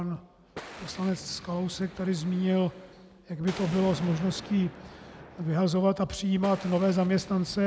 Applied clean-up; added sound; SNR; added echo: none; Explosion; 16 dB; none.